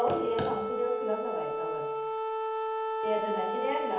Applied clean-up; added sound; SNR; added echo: none; Wind instrument, woodwind instrument; -1 dB; reverberation time 0.8 s.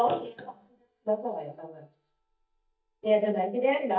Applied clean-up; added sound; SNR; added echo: neural mask model DeepFilterNet 3.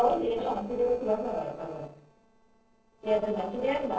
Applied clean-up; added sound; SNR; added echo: neural separator model SepFormer DNS4.